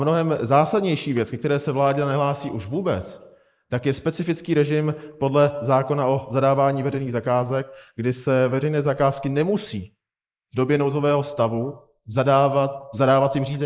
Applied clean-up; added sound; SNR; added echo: neural mask model Resemble Enhance denoiser.